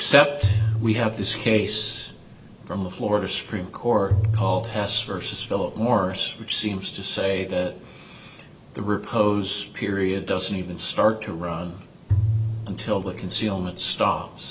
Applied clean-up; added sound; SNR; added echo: none; Bowed string instrument; 2 dB; none.